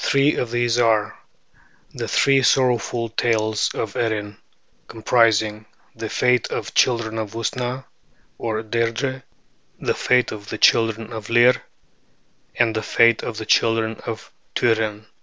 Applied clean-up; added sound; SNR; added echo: none; none; none; none.